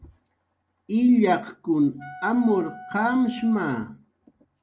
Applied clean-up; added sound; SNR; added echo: none; Wind instrument, woodwind instrument; 18 dB; none.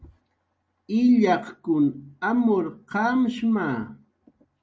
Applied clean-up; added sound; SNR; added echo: none; none; none; none.